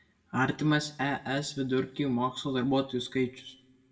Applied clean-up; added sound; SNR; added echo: none; none; none; reverberation time 0.5 s.